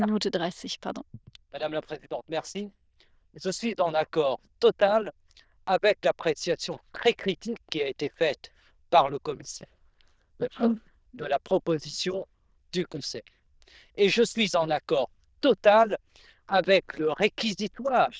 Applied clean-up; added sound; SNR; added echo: neural diffusion model UNIVERSE++.